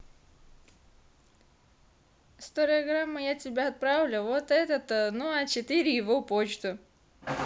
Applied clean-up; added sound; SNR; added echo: none; none; none; none.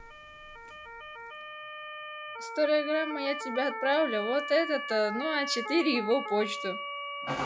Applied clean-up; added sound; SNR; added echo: classical method log-MMSE.